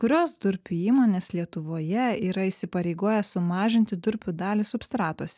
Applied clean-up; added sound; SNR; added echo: none; none; none; none.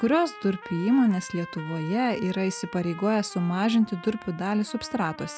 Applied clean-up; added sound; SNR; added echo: none; Trumpet; 16 dB; none.